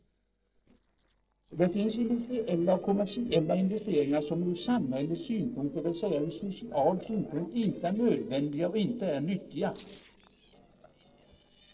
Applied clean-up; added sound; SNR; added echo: neural separator model SepFormer DNS4.